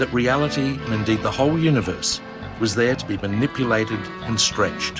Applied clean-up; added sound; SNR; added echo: none; Bass guitar; 14 dB; none.